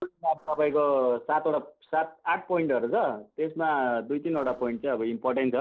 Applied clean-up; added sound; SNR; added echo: neural separator model SepFormer DNS4.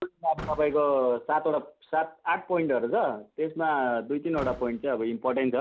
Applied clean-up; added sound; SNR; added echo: none; Slam / Car; 20 dB; none.